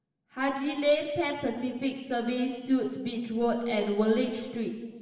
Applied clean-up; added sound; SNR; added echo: none; none; none; reverberation time 1.3 s.